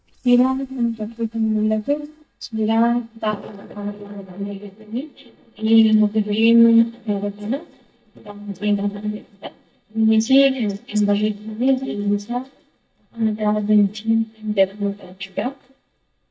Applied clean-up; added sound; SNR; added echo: neural mask model DeepFilterNet 3.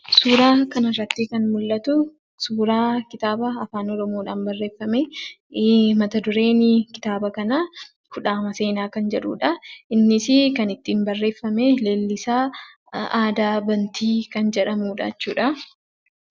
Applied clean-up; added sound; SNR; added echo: none; none; none; none.